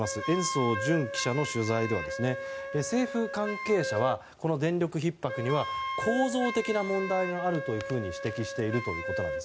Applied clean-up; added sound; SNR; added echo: none; Wind instrument, woodwind instrument; 6 dB; none.